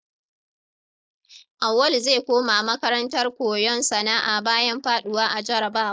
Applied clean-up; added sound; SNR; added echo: neural mask model Resemble Enhance denoiser.